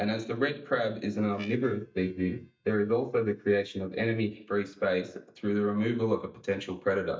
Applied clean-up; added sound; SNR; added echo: neural mask model DeepFilterNet 3.